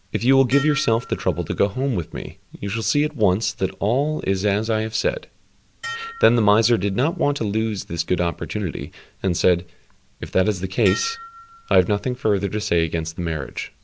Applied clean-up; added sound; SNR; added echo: none; Dishes, pots, and pans; 17 dB; none.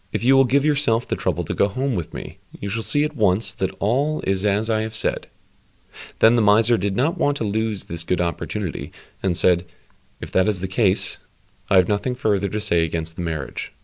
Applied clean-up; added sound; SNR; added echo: none; none; none; none.